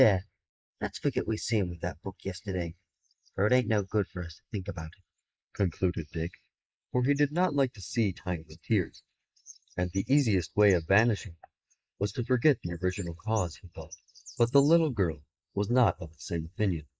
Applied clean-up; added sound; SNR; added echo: neural mask model Resemble Enhance denoiser.